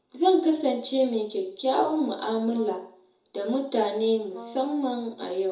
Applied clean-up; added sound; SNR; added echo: none; Brass instrument; 19 dB; reverberation time 0.6 s.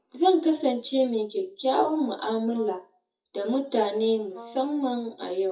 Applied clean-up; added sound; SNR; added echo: classical method WPE with log-MMSE.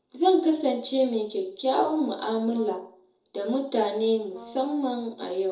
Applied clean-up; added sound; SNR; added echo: neural separator model SepFormer DNS4.